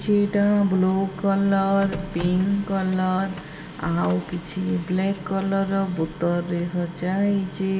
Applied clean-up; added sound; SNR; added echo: none; Printer; 14 dB; reverberation time 2.1 s.